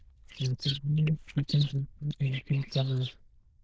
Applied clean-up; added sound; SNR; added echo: neural diffusion model UNIVERSE++.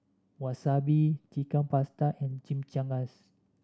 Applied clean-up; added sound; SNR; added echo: none; none; none; none.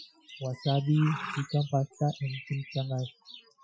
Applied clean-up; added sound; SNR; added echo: classical method Wiener filter.